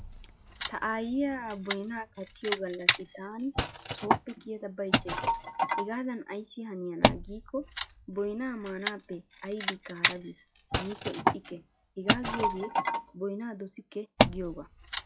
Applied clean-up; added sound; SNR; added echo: classical method log-MMSE.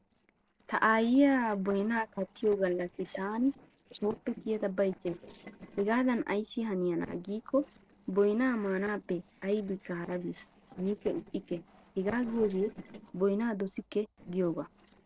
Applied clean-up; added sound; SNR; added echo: neural separator model SepFormer DNS4.